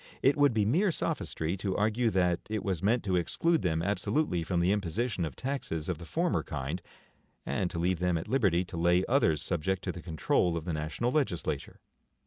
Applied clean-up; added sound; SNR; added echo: none; none; none; none.